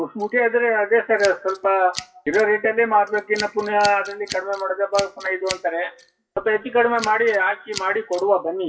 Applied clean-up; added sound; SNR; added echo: classical method WPE with log-MMSE.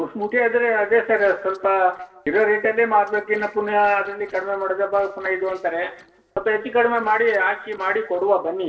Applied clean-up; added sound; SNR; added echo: neural separator model SepFormer DNS4.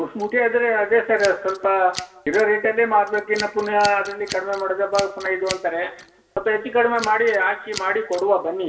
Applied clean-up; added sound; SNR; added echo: none; Scissors; 17 dB; reverberation time 0.8 s.